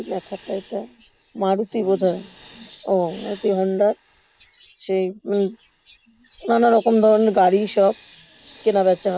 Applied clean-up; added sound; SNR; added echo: none; Hiss; 17 dB; none.